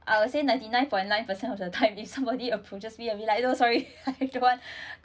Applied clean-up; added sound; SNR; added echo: none; none; none; none.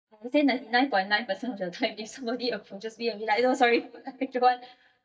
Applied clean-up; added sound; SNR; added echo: neural mask model DeepFilterNet 3.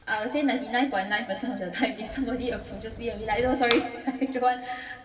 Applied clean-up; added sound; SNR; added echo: none; Fire; 13 dB; reverberation time 2.2 s.